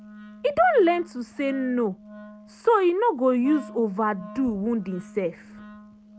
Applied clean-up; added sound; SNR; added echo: none; Wind instrument, woodwind instrument; 19 dB; none.